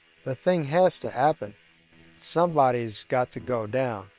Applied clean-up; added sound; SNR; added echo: neural separator model SepFormer WHAM!.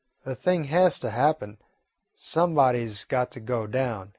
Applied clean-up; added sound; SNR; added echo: none; none; none; none.